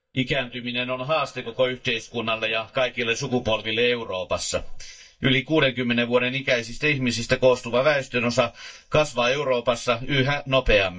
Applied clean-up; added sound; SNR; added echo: neural mask model DeepFilterNet 3.